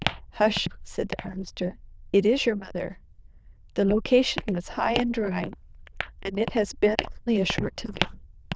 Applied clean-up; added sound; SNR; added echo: neural diffusion model UNIVERSE++.